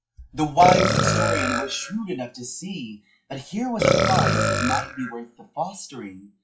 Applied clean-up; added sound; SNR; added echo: classical method WPE with log-MMSE.